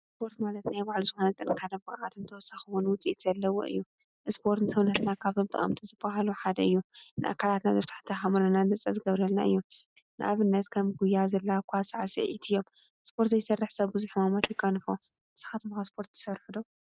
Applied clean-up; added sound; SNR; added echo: neural mask model RNNoise.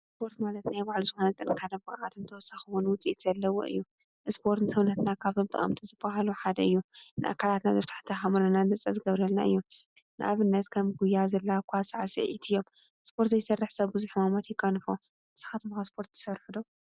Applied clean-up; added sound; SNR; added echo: none; none; none; none.